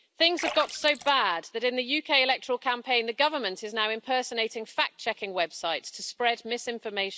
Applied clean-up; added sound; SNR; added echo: none; Splash, splatter; 12 dB; none.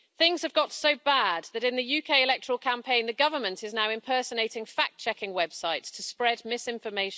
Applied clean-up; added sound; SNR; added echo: none; none; none; none.